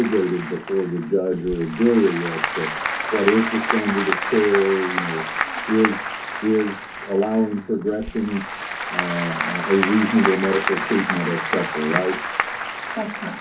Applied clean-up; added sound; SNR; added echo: none; Applause / Crowd; 4 dB; reverberation time 0.4 s.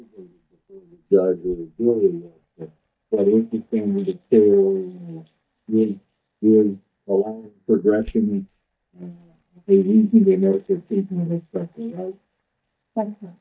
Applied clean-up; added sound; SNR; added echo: neural mask model DeepFilterNet 3.